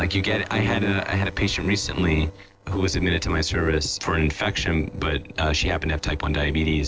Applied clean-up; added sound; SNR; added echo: neural separator model SepFormer DNS4.